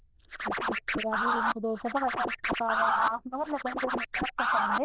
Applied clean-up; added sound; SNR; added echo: neural diffusion model UNIVERSE++.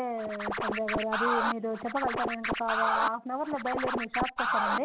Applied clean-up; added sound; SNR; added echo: none; Scratching (performance technique); -2 dB; none.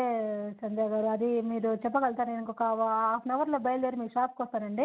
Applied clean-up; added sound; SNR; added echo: none; none; none; none.